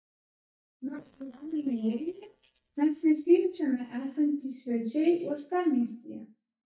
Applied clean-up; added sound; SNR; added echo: neural mask model DeepFilterNet 3.